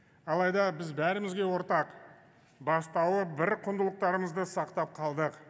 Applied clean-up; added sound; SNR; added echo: none; none; none; none.